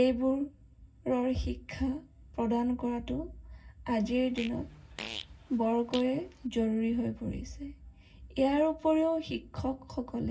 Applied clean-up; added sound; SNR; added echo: none; Fart; 15 dB; reverberation time 0.4 s.